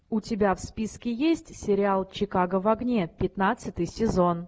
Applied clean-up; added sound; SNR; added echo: none; none; none; none.